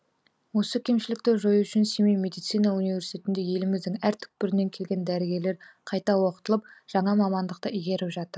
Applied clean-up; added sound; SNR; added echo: none; none; none; none.